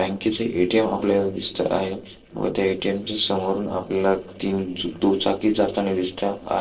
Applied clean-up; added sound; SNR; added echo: neural separator model SepFormer DNS4.